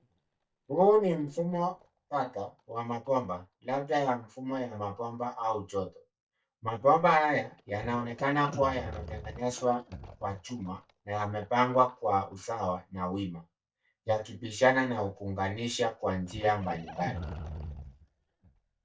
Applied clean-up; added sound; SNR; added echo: neural mask model DeepFilterNet 3.